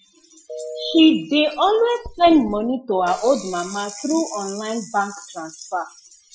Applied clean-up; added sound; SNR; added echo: classical method Wiener filter.